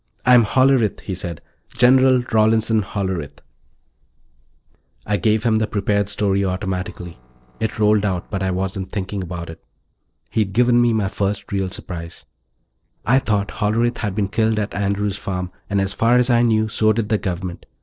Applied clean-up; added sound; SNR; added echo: neural separator model SepFormer DNS4.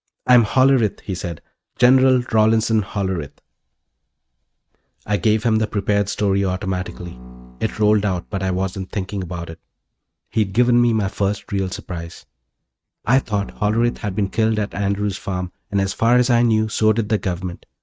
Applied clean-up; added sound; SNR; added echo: neural mask model RNNoise.